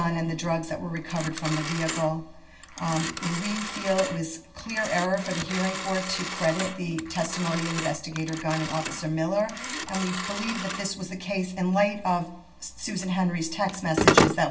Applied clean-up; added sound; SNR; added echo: none; Telephone; 4 dB; reverberation time 0.3 s.